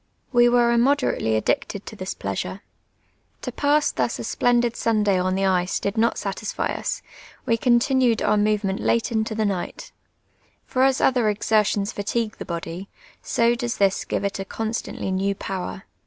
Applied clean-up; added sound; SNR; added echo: none; none; none; none.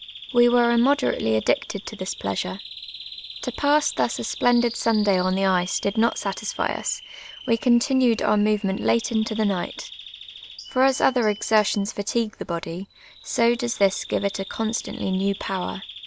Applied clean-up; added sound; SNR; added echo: none; Bird vocalization, bird call, bird song; 16 dB; none.